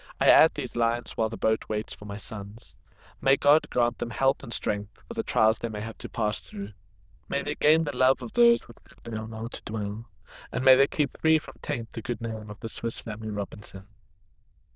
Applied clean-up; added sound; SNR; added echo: neural diffusion model UNIVERSE++.